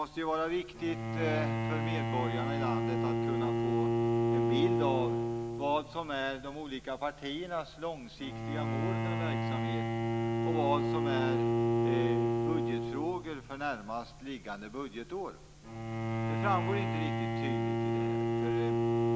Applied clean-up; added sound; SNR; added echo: none; Bowed string instrument; -5 dB; none.